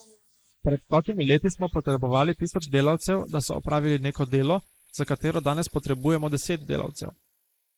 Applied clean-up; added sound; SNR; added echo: neural mask model Resemble Enhance denoiser.